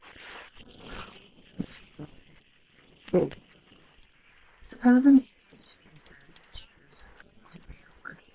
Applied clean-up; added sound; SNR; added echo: neural separator model SepFormer WHAM!.